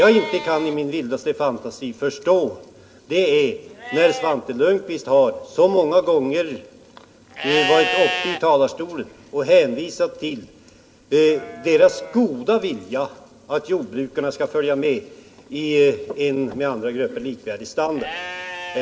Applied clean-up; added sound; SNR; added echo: none; Livestock, farm animals, working animals; 13 dB; reverberation time 0.3 s.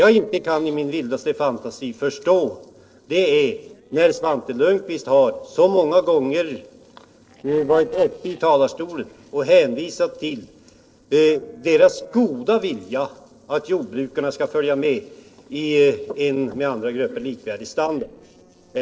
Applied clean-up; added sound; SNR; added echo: neural separator model SepFormer DNS4.